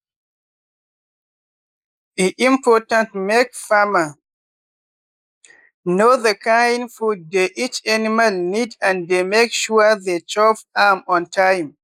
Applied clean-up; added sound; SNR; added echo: neural mask model Resemble Enhance denoiser.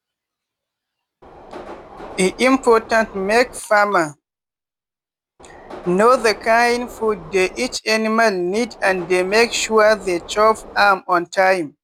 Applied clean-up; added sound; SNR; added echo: none; Subway, metro, underground; 18 dB; none.